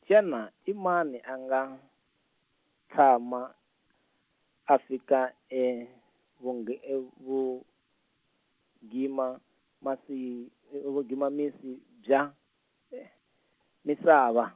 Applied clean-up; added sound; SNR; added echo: none; none; none; none.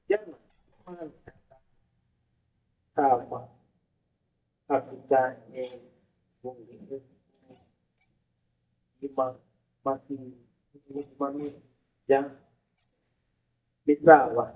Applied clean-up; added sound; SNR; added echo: neural mask model DeepFilterNet 3.